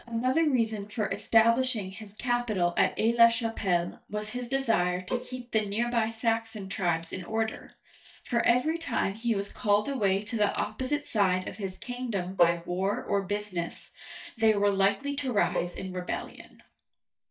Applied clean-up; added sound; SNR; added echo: neural mask model DeepFilterNet 3.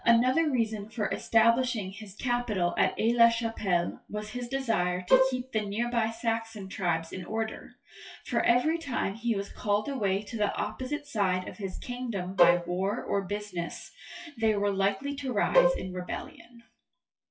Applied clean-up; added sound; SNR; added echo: classical method WPE with log-MMSE.